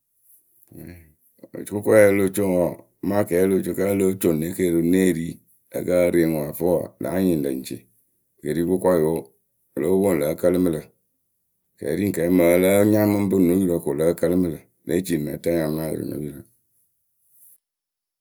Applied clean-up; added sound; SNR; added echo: none; none; none; none.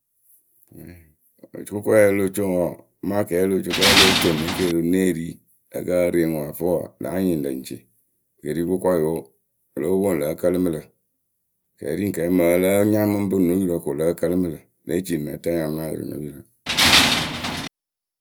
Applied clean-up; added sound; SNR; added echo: none; Tools; -4 dB; none.